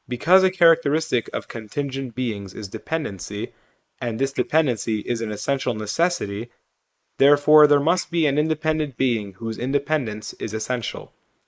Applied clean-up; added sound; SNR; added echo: neural mask model Resemble Enhance denoiser.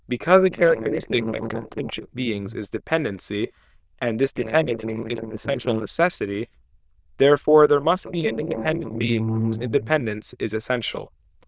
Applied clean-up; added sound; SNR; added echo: neural diffusion model UNIVERSE++.